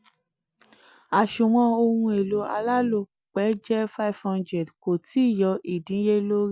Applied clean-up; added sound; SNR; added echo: none; none; none; none.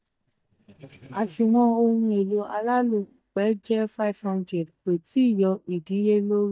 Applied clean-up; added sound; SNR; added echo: neural mask model DeepFilterNet 3.